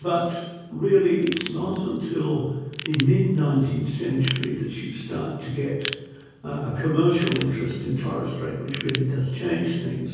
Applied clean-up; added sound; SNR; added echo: none; Ratchet, pawl / Tools; 10 dB; reverberation time 1.3 s.